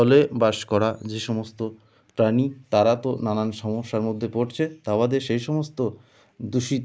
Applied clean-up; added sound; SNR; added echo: none; none; none; none.